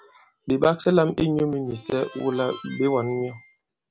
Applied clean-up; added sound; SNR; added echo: none; Harmonica; 18 dB; none.